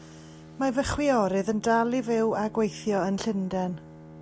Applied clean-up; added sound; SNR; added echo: none; Bowed string instrument; 19 dB; none.